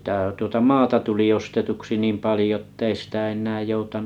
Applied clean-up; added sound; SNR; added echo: none; none; none; none.